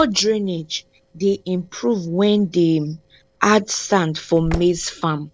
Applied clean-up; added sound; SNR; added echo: neural separator model SepFormer DNS4.